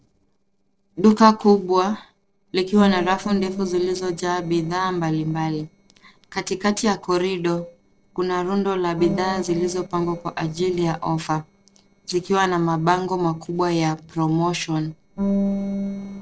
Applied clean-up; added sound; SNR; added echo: neural separator model SepFormer DNS4.